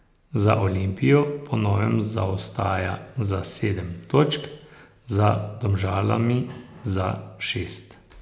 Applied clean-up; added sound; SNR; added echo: none; none; none; none.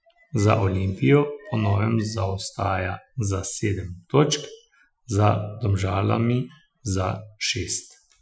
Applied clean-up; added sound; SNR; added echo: classical method Wiener filter.